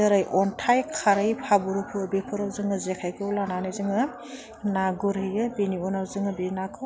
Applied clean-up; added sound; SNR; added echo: none; none; none; none.